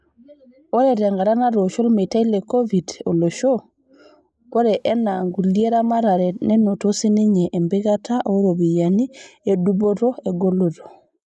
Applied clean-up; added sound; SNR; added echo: neural mask model Resemble Enhance denoiser.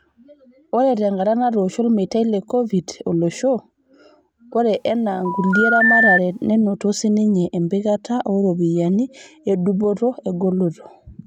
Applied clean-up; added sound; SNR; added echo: none; Telephone; 0 dB; none.